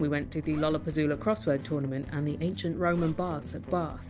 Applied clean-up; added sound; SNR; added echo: none; Zipper (clothing); 16 dB; none.